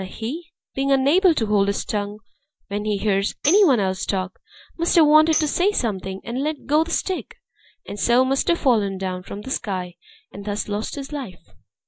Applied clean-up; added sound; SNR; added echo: neural mask model DeepFilterNet 3.